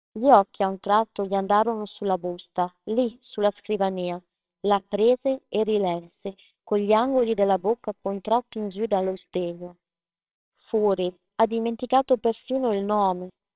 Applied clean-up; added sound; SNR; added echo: neural separator model SepFormer WHAMR!.